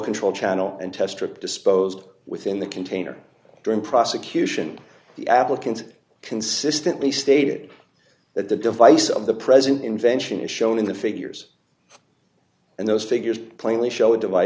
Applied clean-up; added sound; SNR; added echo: none; none; none; none.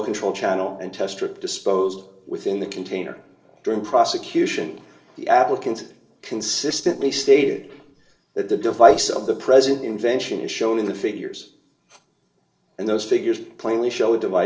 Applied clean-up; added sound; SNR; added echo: neural separator model SepFormer DNS4.